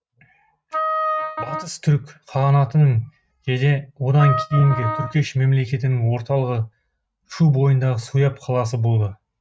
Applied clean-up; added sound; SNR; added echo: neural mask model RNNoise.